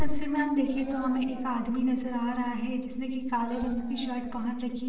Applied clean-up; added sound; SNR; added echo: neural separator model SepFormer DNS4.